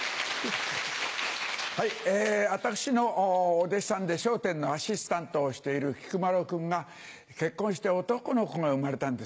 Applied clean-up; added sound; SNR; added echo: none; none; none; none.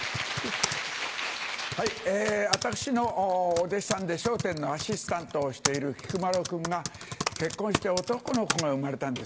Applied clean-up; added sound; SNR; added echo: none; Typing; 7 dB; none.